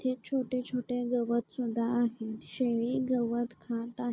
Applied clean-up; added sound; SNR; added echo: none; none; none; none.